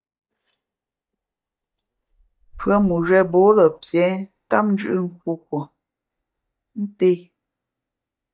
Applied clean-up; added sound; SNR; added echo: neural mask model DeepFilterNet 3.